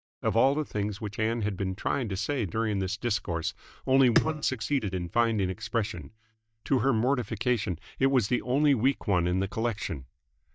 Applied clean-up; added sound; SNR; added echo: neural mask model DeepFilterNet 3.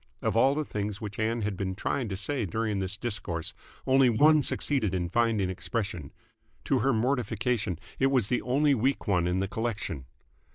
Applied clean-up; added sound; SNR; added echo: neural mask model Resemble Enhance denoiser.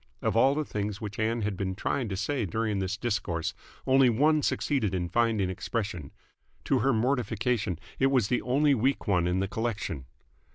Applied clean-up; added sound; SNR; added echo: none; none; none; none.